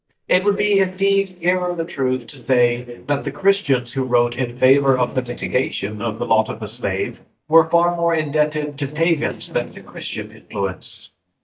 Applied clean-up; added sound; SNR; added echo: neural mask model DeepFilterNet 3.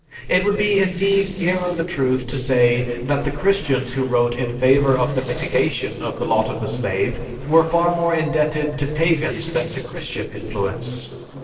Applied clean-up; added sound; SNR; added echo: neural separator model SepFormer DNS4.